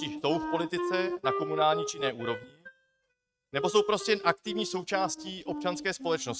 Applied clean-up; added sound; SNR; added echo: neural mask model RNNoise.